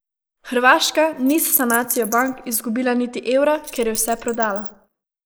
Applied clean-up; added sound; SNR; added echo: neural mask model Resemble Enhance denoiser.